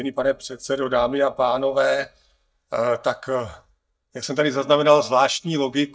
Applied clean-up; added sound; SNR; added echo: neural mask model DeepFilterNet 3.